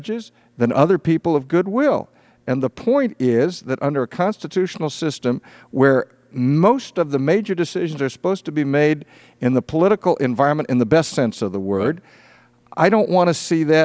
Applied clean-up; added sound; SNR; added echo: none; none; none; none.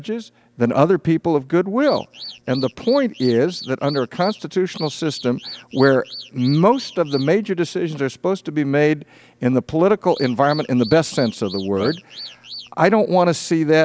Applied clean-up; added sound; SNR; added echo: none; Alarm / Car; 17 dB; none.